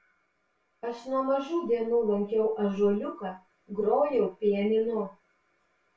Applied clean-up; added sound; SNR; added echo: none; none; none; reverberation time 0.2 s.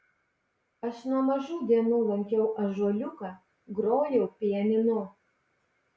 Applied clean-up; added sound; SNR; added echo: none; none; none; none.